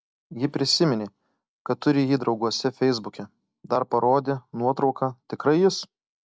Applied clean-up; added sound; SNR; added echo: none; none; none; none.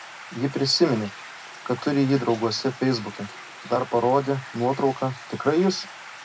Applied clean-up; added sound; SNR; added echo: none; Stream; 16 dB; reverberation time 0.2 s.